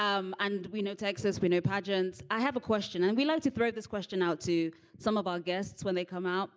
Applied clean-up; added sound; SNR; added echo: none; none; none; none.